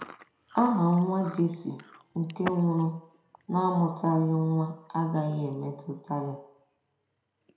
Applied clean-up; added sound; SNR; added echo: none; Chewing, mastication; 19 dB; reverberation time 0.6 s.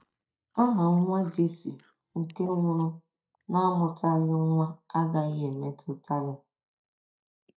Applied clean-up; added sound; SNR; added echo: neural mask model DeepFilterNet 3.